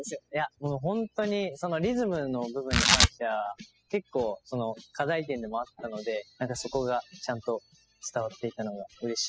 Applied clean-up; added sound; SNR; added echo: classical method spectral subtraction.